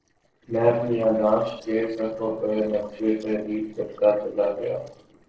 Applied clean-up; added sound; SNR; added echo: neural separator model SepFormer DNS4.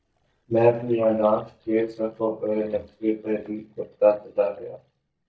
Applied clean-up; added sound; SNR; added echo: neural mask model DeepFilterNet 3.